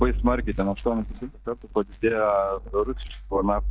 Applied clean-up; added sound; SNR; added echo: neural mask model DeepFilterNet 3.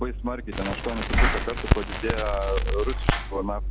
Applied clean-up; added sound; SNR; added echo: none; Crackle + Knock; -5 dB; none.